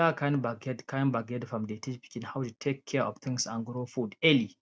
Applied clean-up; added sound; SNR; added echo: none; none; none; none.